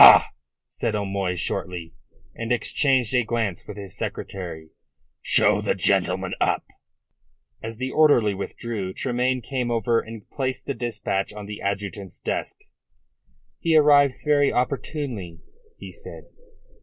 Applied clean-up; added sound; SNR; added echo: none; none; none; none.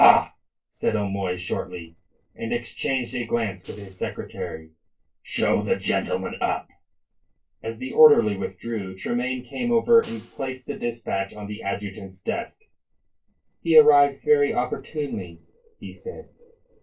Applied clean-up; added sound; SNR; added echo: neural separator model SepFormer DNS4.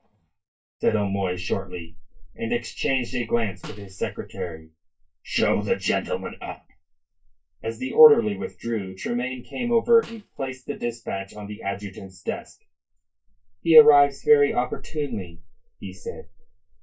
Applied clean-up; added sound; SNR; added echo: neural mask model DeepFilterNet 3.